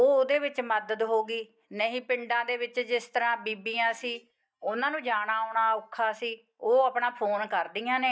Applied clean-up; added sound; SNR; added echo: neural mask model DeepFilterNet 3.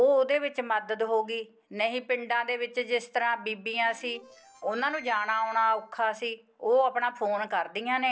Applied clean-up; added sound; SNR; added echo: neural separator model SepFormer DNS4.